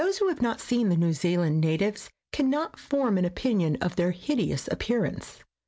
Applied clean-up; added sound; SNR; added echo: none; none; none; none.